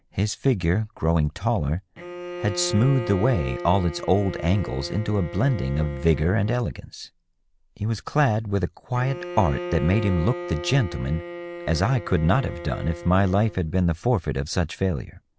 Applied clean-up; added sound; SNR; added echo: none; Bowed string instrument; 12 dB; none.